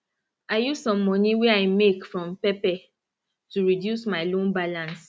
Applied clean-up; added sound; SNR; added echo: none; none; none; none.